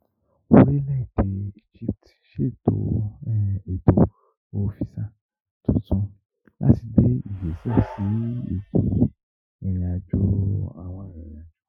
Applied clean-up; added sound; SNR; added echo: classical method Wiener filter.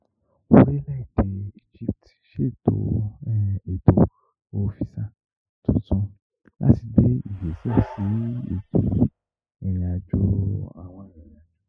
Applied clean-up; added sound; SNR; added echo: classical method spectral subtraction.